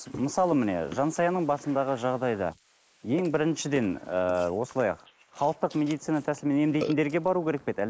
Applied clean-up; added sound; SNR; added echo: neural mask model Resemble Enhance denoiser.